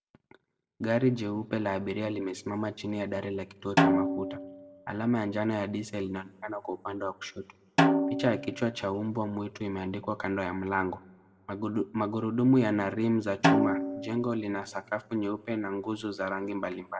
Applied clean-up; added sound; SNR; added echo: none; Snare drum; -1 dB; reverberation time 0.6 s.